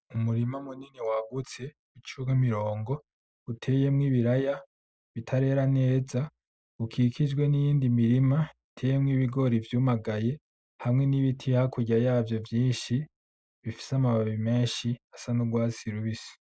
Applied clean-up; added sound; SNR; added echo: none; none; none; none.